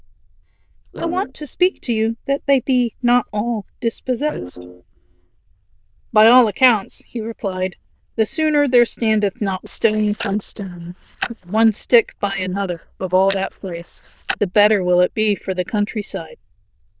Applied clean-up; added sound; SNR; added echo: neural diffusion model UNIVERSE++.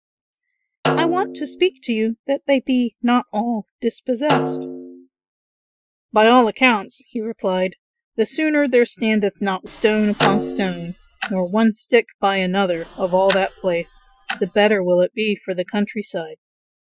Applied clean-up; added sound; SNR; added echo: classical method Wiener filter.